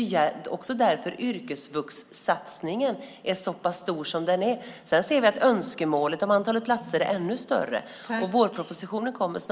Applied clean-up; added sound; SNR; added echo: none; none; none; none.